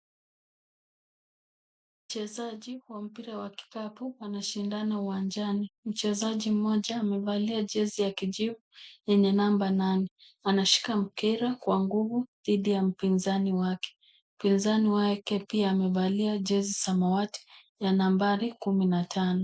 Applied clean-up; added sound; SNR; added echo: none; none; none; none.